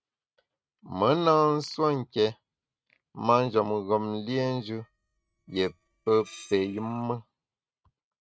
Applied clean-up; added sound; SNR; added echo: neural mask model RNNoise.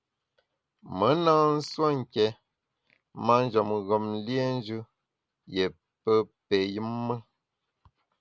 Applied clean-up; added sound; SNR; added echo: none; none; none; none.